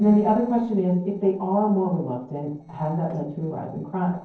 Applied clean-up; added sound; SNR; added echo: neural separator model SepFormer DNS4.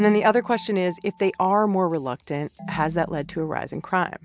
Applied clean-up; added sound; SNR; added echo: none; none; none; none.